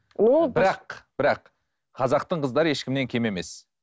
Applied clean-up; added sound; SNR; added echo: none; none; none; none.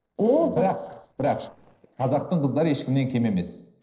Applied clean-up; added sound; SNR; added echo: neural separator model SepFormer DNS4.